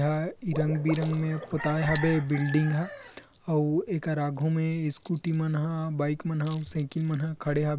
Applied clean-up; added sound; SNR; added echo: none; Chink, clink + Water / Liquid; 13 dB; none.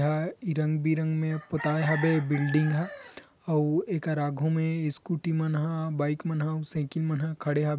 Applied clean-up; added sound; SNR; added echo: none; none; none; none.